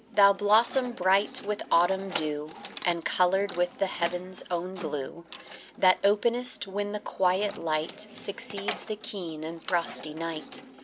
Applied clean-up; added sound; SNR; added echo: none; Keys jangling; 15 dB; none.